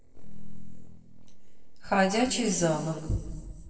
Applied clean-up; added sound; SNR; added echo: neural separator model SepFormer DNS4.